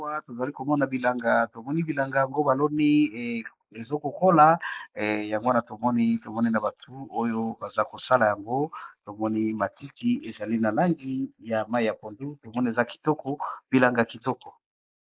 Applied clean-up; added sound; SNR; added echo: neural mask model Resemble Enhance denoiser.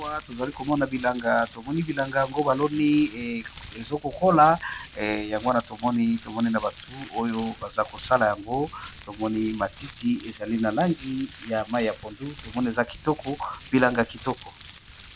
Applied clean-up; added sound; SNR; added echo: none; Crumpling, crinkling; 16 dB; none.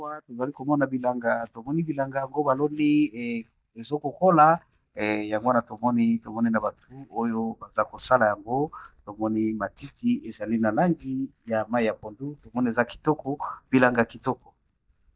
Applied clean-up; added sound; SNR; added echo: neural mask model DeepFilterNet 3.